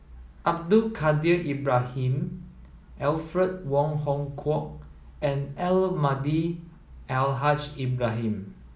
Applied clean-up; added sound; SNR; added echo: none; none; none; none.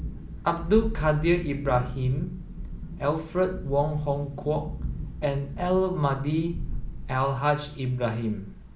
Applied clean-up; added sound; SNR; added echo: none; Thunderstorm; 8 dB; none.